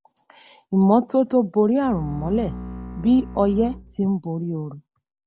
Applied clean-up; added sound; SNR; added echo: none; Bowed string instrument; 13 dB; none.